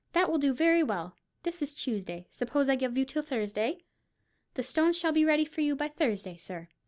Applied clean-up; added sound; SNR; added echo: none; none; none; none.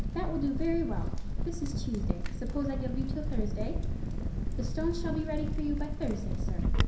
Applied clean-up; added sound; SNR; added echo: none; Crackle; -5 dB; reverberation time 0.7 s.